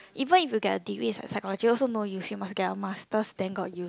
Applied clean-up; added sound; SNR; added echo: none; none; none; none.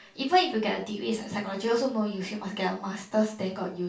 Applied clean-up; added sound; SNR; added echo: none; none; none; reverberation time 0.3 s.